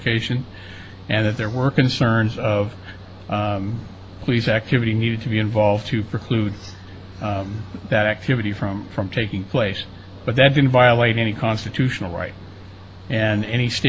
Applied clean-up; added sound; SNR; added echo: none; Mechanical fan; 19 dB; none.